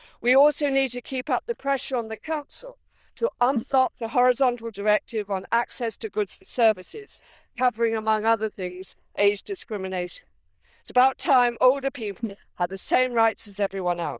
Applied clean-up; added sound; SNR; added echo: neural diffusion model UNIVERSE++.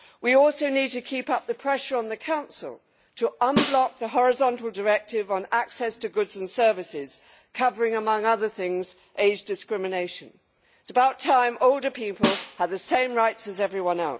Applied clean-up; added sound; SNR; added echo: none; Snare drum; 5 dB; none.